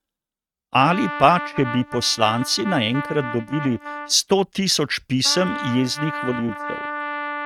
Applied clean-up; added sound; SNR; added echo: neural mask model RNNoise.